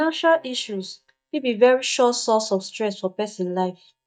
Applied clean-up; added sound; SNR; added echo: neural mask model DeepFilterNet 3.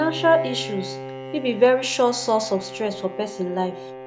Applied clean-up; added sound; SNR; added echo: none; Bowed string instrument; 12 dB; none.